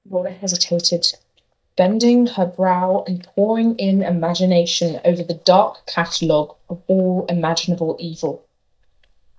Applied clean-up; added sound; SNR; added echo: neural mask model DeepFilterNet 3.